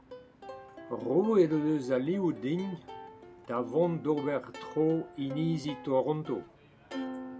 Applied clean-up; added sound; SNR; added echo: none; Plucked string instrument; 13 dB; none.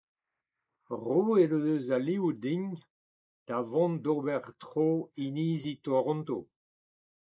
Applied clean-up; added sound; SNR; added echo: neural mask model Resemble Enhance denoiser.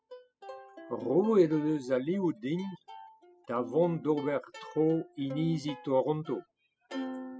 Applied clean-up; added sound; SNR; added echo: classical method spectral subtraction.